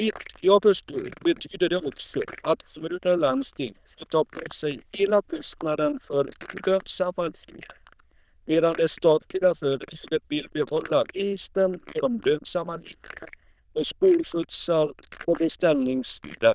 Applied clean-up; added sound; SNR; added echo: neural diffusion model UNIVERSE++.